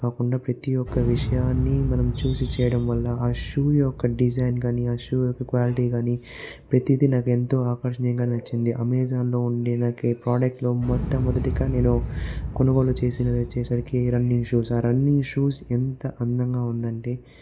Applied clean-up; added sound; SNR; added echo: none; Explosion; 9 dB; none.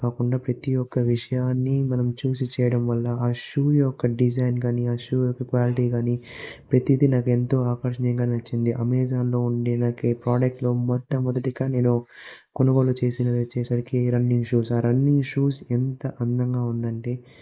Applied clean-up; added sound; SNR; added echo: neural mask model Resemble Enhance denoiser.